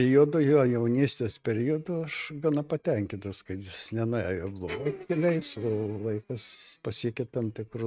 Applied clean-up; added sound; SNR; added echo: neural mask model RNNoise.